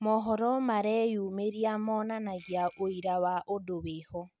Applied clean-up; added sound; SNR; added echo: none; Bell; 7 dB; none.